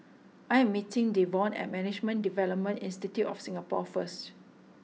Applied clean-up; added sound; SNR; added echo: none; none; none; none.